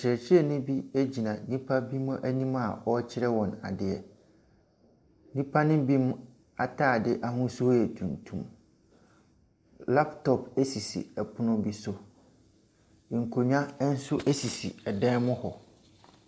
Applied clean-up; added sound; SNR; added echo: none; none; none; none.